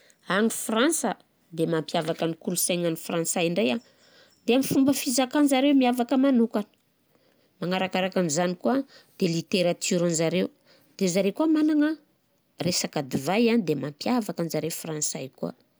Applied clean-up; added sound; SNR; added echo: none; none; none; none.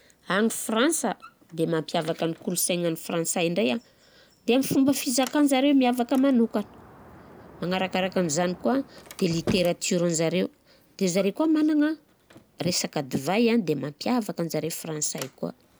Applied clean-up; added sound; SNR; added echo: none; Sliding door; 19 dB; none.